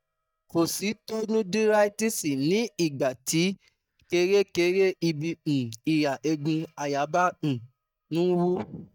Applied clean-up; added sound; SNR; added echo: neural mask model DeepFilterNet 3.